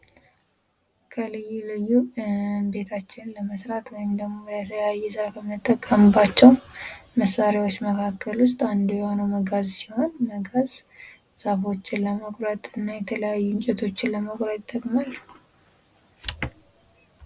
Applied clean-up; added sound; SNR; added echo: none; none; none; none.